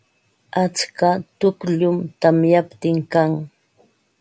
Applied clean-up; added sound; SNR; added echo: none; none; none; none.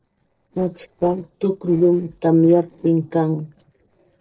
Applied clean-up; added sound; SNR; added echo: neural separator model SepFormer DNS4.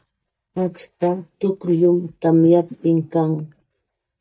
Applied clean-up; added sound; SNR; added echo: neural mask model DeepFilterNet 3.